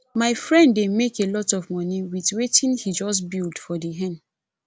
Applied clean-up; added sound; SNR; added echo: none; none; none; none.